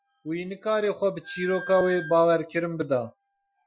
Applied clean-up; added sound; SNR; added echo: classical method Wiener filter.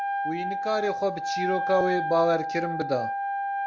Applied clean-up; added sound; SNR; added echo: none; Wind instrument, woodwind instrument; 2 dB; none.